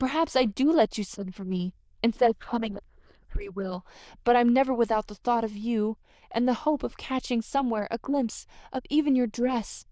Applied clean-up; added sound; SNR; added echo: neural diffusion model UNIVERSE++.